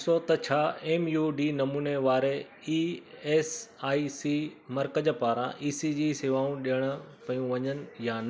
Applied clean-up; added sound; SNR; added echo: none; none; none; none.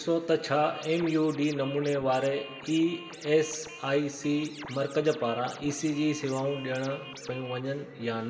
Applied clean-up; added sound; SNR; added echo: none; Scratching (performance technique); 17 dB; reverberation time 1.6 s.